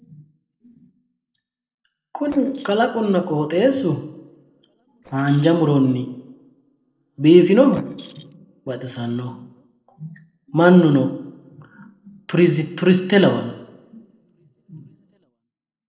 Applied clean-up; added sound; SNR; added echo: neural separator model SepFormer DNS4.